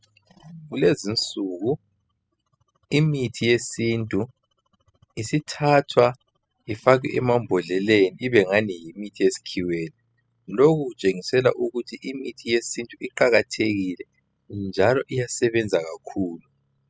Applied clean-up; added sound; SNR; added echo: classical method spectral subtraction.